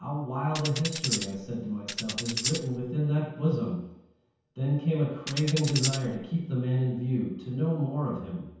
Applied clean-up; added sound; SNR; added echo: none; Tambourine; 6 dB; reverberation time 0.9 s.